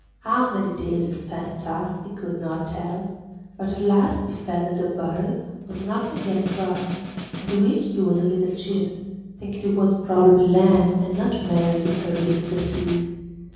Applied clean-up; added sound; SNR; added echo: none; Snare drum; 10 dB; reverberation time 1.3 s.